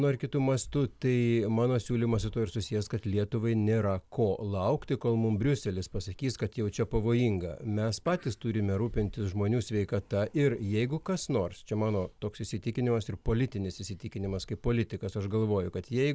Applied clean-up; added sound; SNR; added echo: none; none; none; none.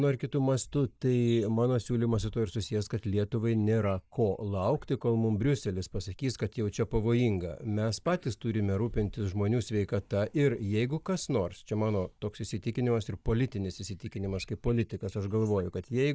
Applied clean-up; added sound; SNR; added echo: neural mask model DeepFilterNet 3.